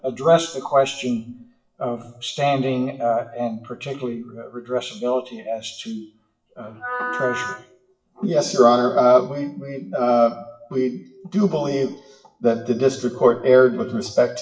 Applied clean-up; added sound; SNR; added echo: classical method WPE with log-MMSE.